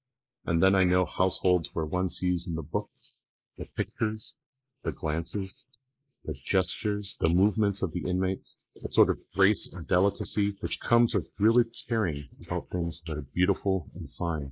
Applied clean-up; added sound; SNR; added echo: neural mask model Resemble Enhance denoiser.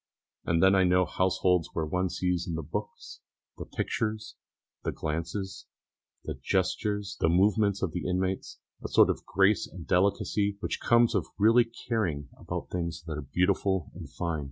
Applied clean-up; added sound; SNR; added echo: none; none; none; none.